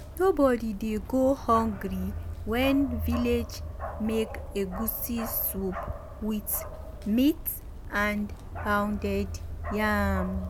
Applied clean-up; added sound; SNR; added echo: none; Bark; 8 dB; none.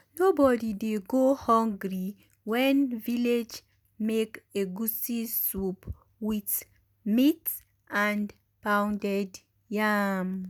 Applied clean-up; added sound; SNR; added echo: none; none; none; none.